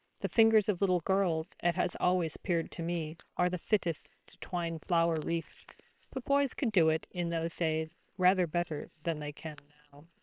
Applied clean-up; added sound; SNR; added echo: neural separator model SepFormer WHAM!.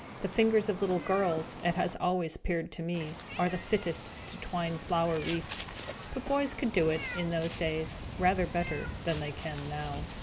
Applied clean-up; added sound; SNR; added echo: none; Meow; 10 dB; none.